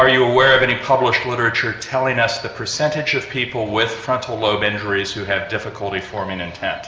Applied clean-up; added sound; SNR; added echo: none; none; none; none.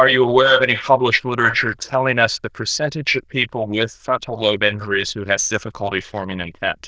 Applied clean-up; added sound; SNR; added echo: neural diffusion model UNIVERSE++.